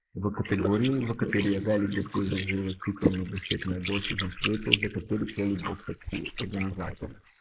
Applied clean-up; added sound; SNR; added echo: neural mask model Resemble Enhance denoiser.